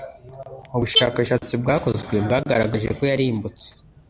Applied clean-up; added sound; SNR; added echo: none; Alarm / Car; 9 dB; none.